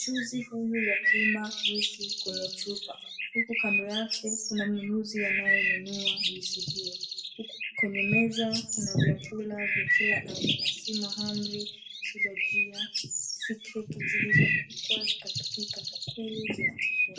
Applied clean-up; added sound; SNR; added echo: none; Bird; -3 dB; reverberation time 0.6 s.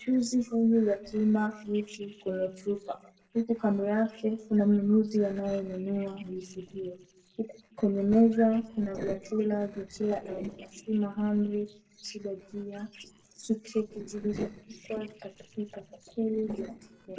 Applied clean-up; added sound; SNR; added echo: neural separator model SepFormer DNS4.